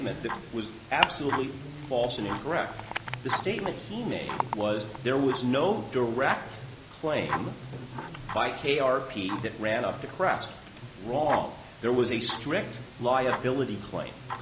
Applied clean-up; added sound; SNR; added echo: none; Tick-tock; 7 dB; none.